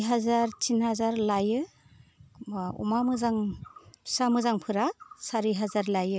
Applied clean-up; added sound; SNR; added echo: none; none; none; none.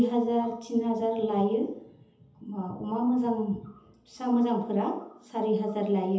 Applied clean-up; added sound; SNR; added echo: none; none; none; reverberation time 0.8 s.